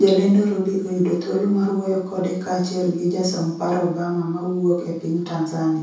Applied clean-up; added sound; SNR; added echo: none; none; none; reverberation time 0.6 s.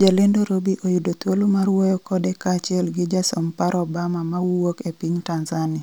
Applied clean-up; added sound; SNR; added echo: none; none; none; none.